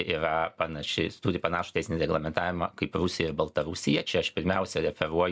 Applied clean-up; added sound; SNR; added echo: none; none; none; none.